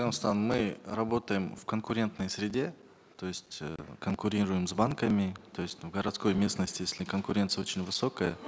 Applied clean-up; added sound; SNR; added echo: none; none; none; none.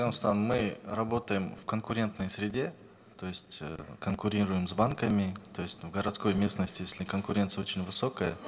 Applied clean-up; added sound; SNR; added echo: none; none; none; reverberation time 1.6 s.